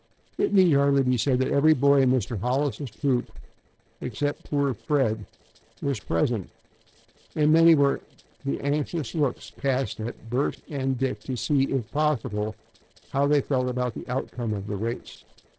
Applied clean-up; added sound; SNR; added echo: neural separator model SepFormer DNS4.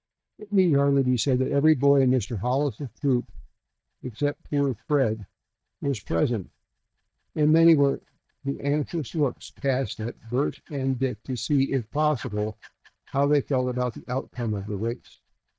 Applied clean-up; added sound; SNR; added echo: neural mask model DeepFilterNet 3.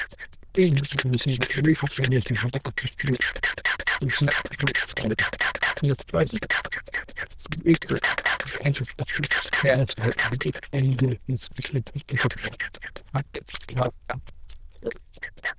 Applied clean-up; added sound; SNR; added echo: neural diffusion model UNIVERSE++.